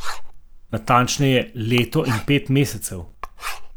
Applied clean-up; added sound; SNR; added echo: none; Writing; 9 dB; none.